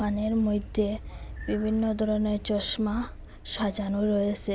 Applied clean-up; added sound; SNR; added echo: none; none; none; none.